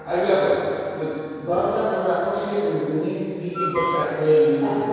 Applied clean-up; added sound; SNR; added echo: none; Wind instrument, woodwind instrument; 12 dB; reverberation time 2.2 s.